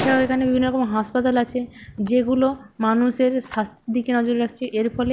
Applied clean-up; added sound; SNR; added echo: none; Gunshot, gunfire; 17 dB; none.